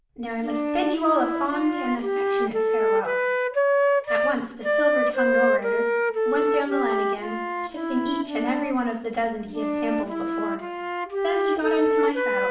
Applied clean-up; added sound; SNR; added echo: none; Wind instrument, woodwind instrument; -4 dB; reverberation time 0.6 s.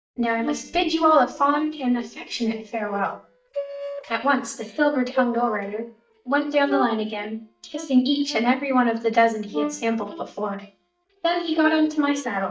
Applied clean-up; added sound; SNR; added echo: neural mask model DeepFilterNet 3.